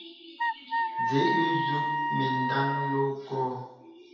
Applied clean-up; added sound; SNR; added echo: none; Wind instrument, woodwind instrument; -1 dB; reverberation time 0.8 s.